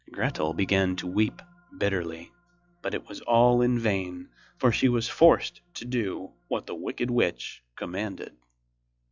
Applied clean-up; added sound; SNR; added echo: classical method log-MMSE.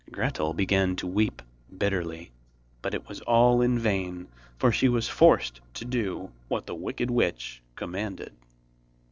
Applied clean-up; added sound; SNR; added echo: neural separator model SepFormer DNS4.